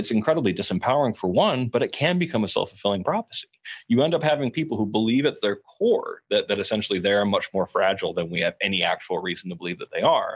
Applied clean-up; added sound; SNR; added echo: none; none; none; none.